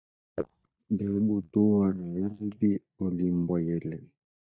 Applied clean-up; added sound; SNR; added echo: neural mask model DeepFilterNet 3.